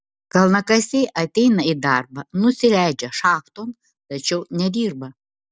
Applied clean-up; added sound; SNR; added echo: none; none; none; none.